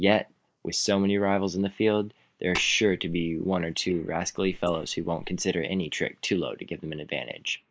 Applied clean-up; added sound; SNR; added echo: neural mask model Resemble Enhance denoiser.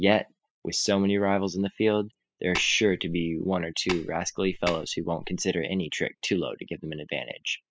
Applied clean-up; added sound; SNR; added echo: classical method spectral subtraction.